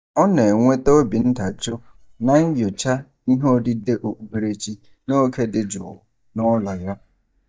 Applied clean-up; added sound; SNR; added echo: neural mask model DeepFilterNet 3.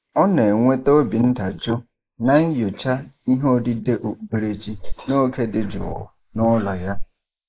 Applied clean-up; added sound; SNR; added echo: neural mask model Resemble Enhance denoiser.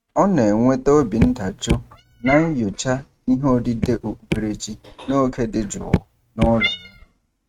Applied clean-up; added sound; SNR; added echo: neural mask model RNNoise.